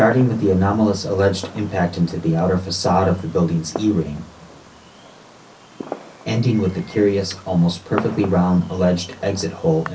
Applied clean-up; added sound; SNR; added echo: none; Fireworks; 17 dB; reverberation time 0.3 s.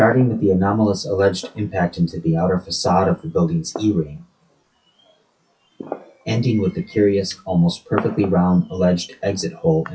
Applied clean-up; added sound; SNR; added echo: classical method WPE with log-MMSE.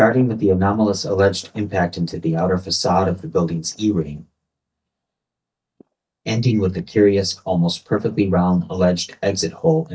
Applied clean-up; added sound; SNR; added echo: neural mask model DeepFilterNet 3.